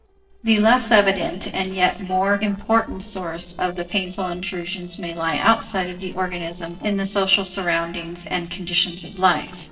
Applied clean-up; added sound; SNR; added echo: neural separator model SepFormer DNS4.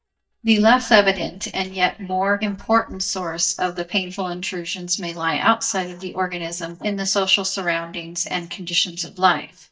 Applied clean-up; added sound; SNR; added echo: neural mask model DeepFilterNet 3.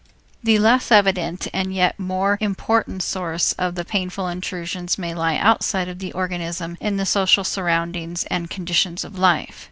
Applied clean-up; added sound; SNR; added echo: none; none; none; none.